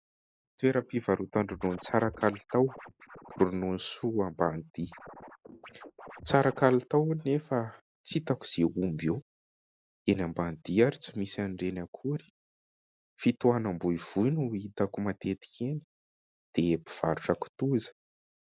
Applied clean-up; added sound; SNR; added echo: neural mask model Resemble Enhance denoiser.